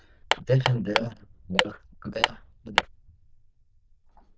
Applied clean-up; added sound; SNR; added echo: neural diffusion model UNIVERSE++.